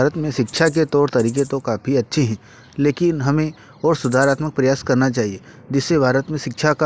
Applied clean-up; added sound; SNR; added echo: none; Rattle (instrument); 20 dB; none.